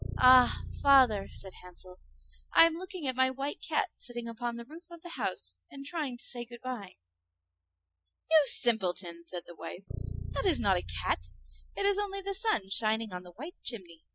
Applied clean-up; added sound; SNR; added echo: classical method spectral subtraction.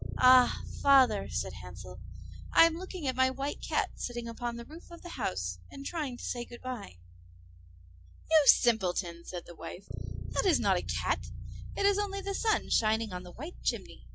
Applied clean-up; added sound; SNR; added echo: none; Bass guitar; 9 dB; none.